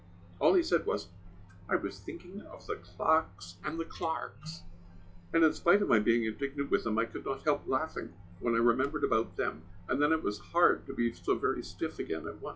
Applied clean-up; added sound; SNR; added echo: classical method log-MMSE.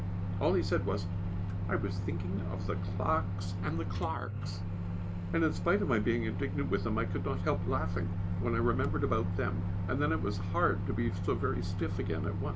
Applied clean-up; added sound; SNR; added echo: none; Microwave oven; -1 dB; none.